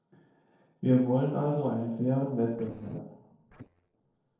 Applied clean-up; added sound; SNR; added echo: neural separator model SepFormer DNS4.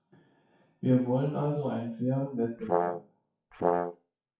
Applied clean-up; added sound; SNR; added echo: classical method WPE with log-MMSE.